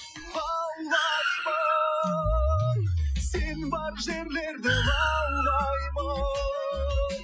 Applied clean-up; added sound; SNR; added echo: classical method Wiener filter.